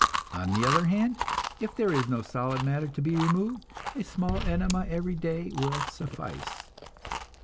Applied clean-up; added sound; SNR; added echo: none; Bass drum + Chewing, mastication; 4 dB; none.